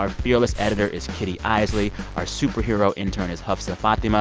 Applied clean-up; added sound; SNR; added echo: none; Liquid; 16 dB; none.